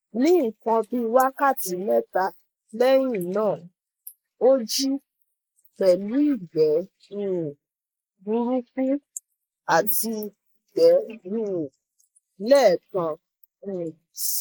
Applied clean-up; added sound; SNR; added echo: neural mask model Resemble Enhance denoiser.